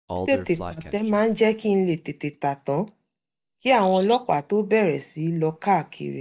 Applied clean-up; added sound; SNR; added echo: neural mask model DeepFilterNet 3.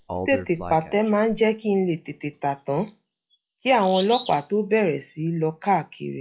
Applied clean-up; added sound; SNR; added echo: classical method log-MMSE.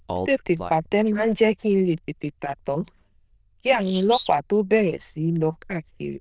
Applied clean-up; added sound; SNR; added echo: neural diffusion model UNIVERSE++.